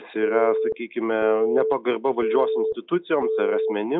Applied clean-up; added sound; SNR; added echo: classical method log-MMSE.